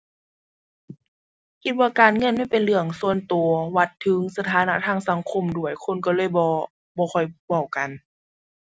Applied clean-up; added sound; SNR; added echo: none; none; none; none.